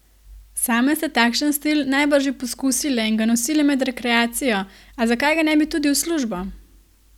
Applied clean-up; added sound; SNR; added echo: none; none; none; none.